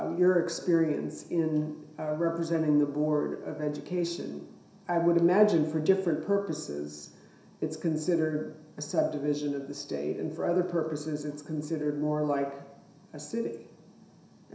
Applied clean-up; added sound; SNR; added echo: none; none; none; reverberation time 0.7 s.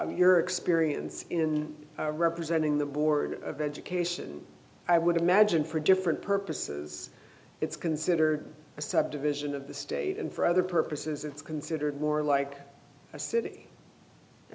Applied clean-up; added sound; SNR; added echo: none; none; none; none.